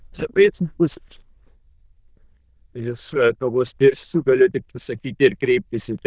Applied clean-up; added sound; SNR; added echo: neural diffusion model UNIVERSE++.